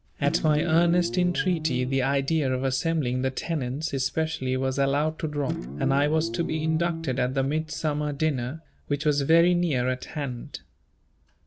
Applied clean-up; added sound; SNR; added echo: none; Guitar; 10 dB; none.